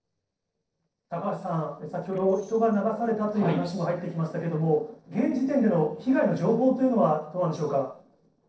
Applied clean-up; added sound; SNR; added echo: neural separator model SepFormer DNS4.